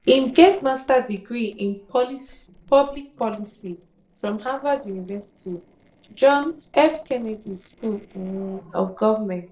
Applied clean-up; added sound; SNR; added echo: neural separator model SepFormer DNS4.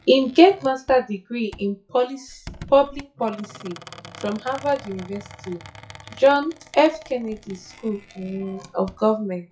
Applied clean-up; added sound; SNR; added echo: classical method WPE with log-MMSE.